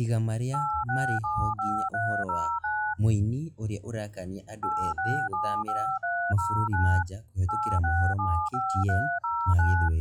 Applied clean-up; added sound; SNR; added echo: classical method log-MMSE.